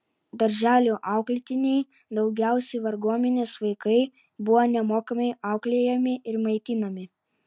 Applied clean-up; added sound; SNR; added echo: none; none; none; none.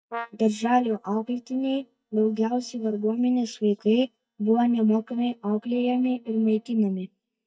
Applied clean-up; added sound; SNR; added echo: neural mask model DeepFilterNet 3.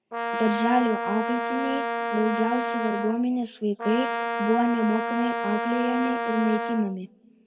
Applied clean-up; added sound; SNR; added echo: none; Brass instrument; 2 dB; reverberation time 1.7 s.